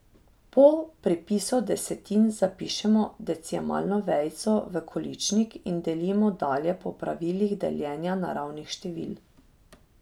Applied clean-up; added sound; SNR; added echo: none; none; none; none.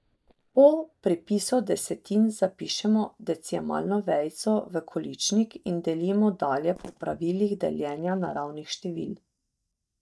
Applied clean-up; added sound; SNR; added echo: neural mask model DeepFilterNet 3.